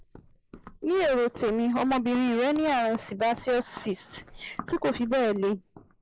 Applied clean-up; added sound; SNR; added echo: neural mask model Resemble Enhance denoiser.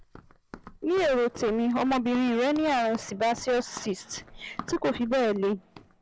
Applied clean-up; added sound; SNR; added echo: none; Run; 19 dB; none.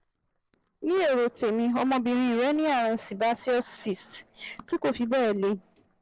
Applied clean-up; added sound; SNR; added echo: neural separator model SepFormer DNS4.